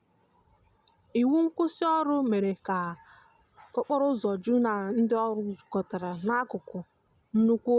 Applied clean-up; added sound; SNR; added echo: none; none; none; none.